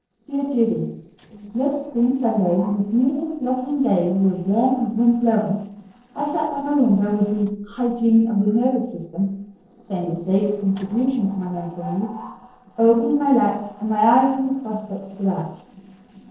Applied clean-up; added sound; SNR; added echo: neural separator model SepFormer DNS4.